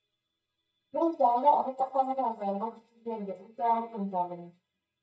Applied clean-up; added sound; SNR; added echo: neural mask model DeepFilterNet 3.